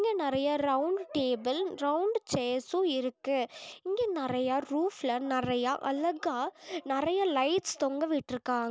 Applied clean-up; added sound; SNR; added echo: none; none; none; none.